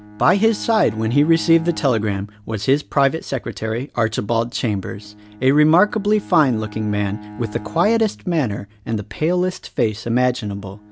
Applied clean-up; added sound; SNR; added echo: none; Bowed string instrument; 19 dB; none.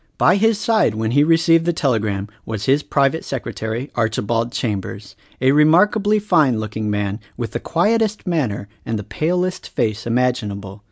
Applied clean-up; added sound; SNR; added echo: none; none; none; none.